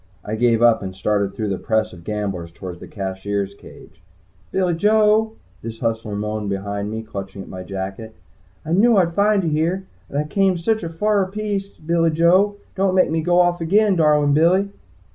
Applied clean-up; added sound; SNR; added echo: none; none; none; none.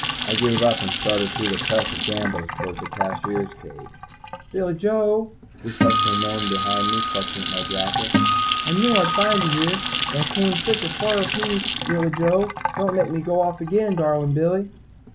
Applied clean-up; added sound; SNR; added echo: none; Acoustic guitar + Sink (filling or washing) / Water tap, faucet / Splash, splatter; -1 dB; none.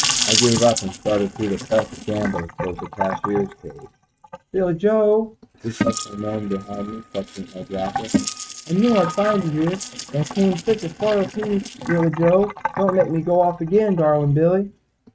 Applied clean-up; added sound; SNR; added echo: neural mask model RNNoise.